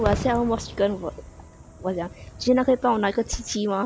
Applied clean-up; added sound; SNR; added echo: none; Fireworks; 11 dB; none.